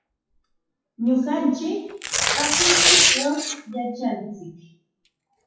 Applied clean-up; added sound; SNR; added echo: classical method WPE with log-MMSE.